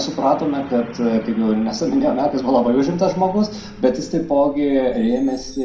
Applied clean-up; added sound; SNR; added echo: none; Truck; 18 dB; reverberation time 0.5 s.